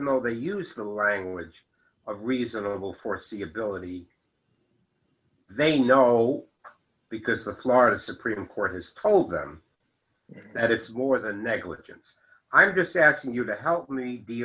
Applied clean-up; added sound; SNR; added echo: none; none; none; none.